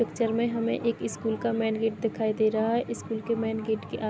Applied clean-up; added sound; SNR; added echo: none; none; none; none.